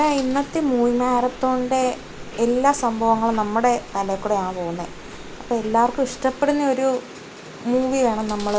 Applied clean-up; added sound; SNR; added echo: none; Chewing, mastication; 17 dB; none.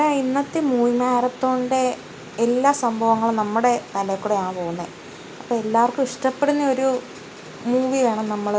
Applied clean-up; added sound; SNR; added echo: none; none; none; none.